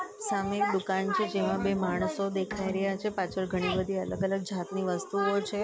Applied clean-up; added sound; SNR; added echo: none; Bowed string instrument; 17 dB; none.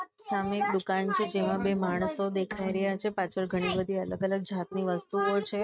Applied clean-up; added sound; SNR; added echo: neural mask model RNNoise.